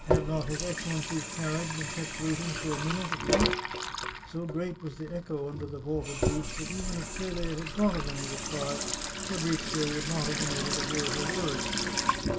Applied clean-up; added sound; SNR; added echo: none; Sink (filling or washing) / Water tap, faucet; -1 dB; reverberation time 1.9 s.